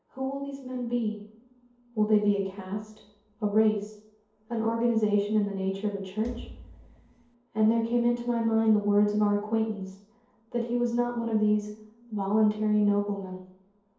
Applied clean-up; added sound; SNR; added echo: none; Thump, thud; 15 dB; reverberation time 0.7 s.